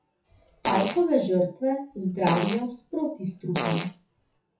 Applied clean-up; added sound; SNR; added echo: classical method WPE with log-MMSE.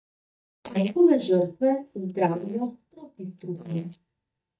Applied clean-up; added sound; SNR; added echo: neural mask model DeepFilterNet 3.